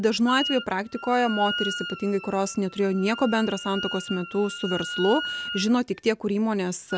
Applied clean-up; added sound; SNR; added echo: none; Wind instrument, woodwind instrument; 10 dB; none.